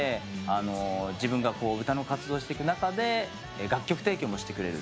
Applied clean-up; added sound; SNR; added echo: none; none; none; none.